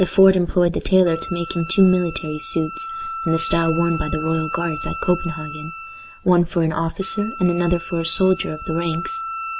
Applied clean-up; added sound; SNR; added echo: none; Wind instrument, woodwind instrument; 11 dB; none.